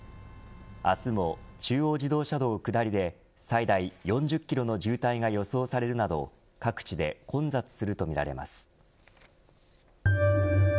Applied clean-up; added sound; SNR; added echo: none; none; none; none.